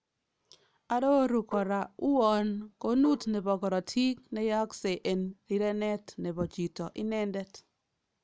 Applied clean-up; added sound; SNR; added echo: none; Marimba, xylophone; 16 dB; none.